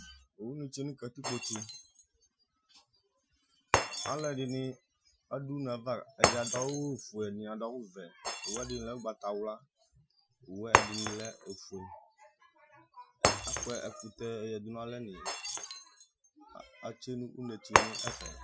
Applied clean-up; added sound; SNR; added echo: classical method Wiener filter.